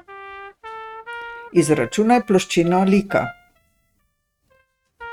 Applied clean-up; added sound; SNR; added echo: neural mask model RNNoise.